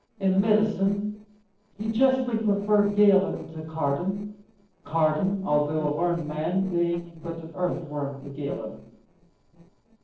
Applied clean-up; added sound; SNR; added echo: neural separator model SepFormer DNS4.